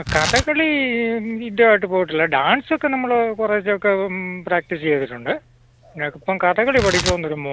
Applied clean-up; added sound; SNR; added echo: none; Tearing; 12 dB; none.